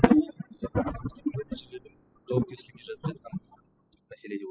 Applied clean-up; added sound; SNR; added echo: classical method spectral subtraction.